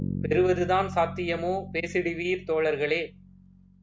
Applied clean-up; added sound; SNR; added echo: none; Bass guitar; 9 dB; none.